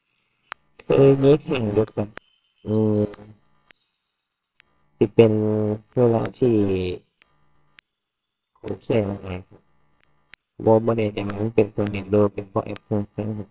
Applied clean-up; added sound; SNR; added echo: neural separator model SepFormer WHAMR!.